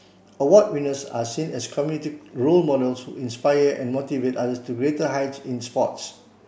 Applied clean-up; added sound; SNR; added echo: none; none; none; none.